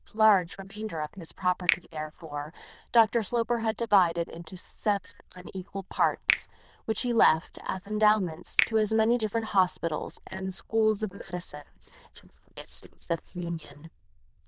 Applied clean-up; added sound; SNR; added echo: neural diffusion model UNIVERSE++.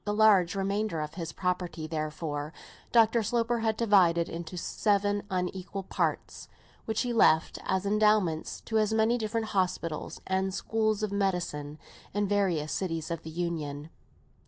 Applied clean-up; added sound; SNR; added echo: none; none; none; none.